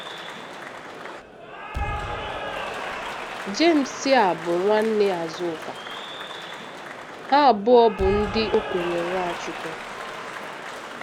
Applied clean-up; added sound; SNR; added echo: none; Applause / Cheering; 8 dB; none.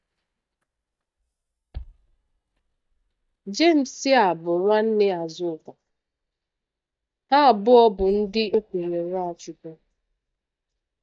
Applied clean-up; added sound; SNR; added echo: neural mask model DeepFilterNet 3.